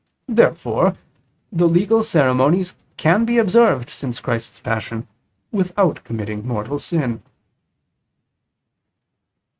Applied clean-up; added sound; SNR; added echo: neural mask model RNNoise.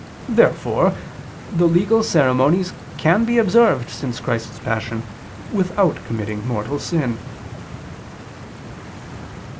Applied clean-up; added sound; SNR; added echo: none; Stream; 14 dB; none.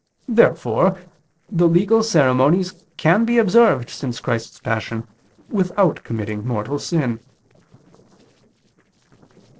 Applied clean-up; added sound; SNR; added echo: neural separator model SepFormer DNS4.